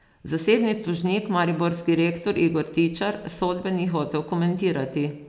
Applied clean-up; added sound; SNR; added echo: none; none; none; none.